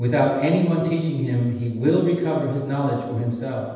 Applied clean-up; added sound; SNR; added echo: none; none; none; reverberation time 1.1 s.